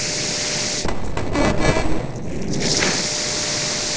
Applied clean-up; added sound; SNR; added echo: neural separator model SepFormer DNS4.